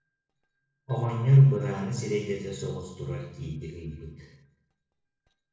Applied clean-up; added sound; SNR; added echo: neural separator model SepFormer DNS4.